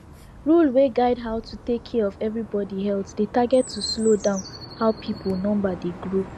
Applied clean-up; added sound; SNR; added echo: none; Chirp, tweet; 16 dB; none.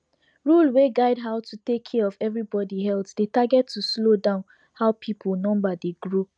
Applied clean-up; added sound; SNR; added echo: none; none; none; none.